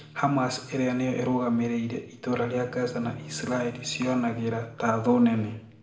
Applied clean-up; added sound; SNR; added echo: none; Bowed string instrument; 20 dB; reverberation time 0.7 s.